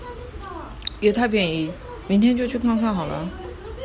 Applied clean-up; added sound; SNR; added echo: none; none; none; none.